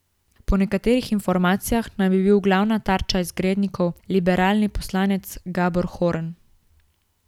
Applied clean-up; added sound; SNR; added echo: none; none; none; none.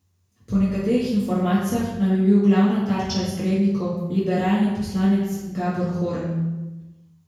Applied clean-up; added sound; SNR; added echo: none; none; none; reverberation time 0.9 s.